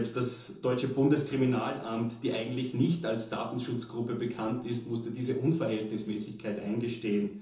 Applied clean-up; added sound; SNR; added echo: none; none; none; reverberation time 0.6 s.